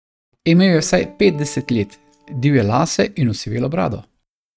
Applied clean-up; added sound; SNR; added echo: neural mask model RNNoise.